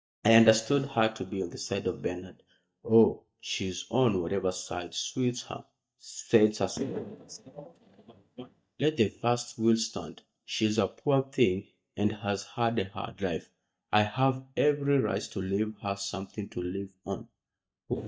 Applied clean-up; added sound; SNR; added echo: neural mask model DeepFilterNet 3.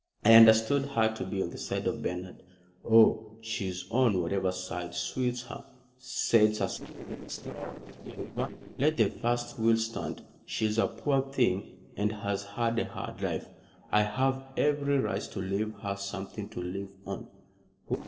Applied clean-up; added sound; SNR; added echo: neural separator model SepFormer DNS4.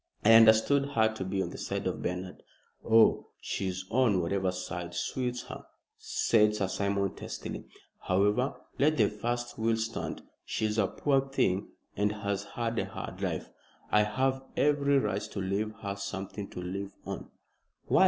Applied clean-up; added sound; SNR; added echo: none; none; none; none.